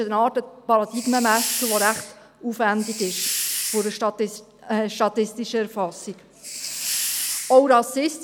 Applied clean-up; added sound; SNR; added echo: none; Hiss; 5 dB; none.